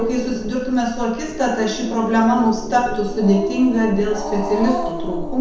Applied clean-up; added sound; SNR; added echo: none; Growling; 8 dB; reverberation time 0.7 s.